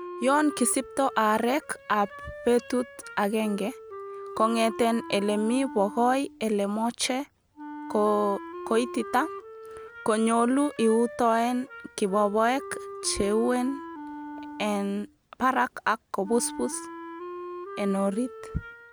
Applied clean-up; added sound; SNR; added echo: none; Wind instrument, woodwind instrument; 14 dB; none.